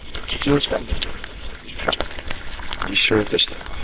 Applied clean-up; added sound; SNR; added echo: neural separator model SepFormer WHAMR!.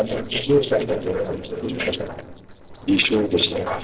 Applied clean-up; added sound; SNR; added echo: neural separator model SepFormer DNS4.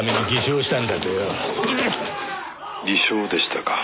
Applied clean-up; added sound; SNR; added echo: none; none; none; none.